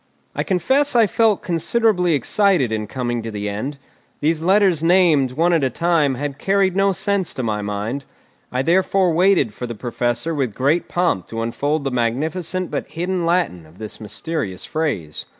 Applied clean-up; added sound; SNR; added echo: none; none; none; none.